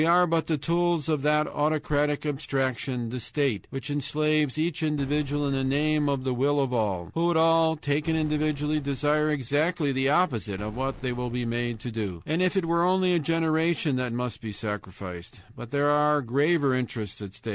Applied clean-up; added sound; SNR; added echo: none; Boom; 18 dB; none.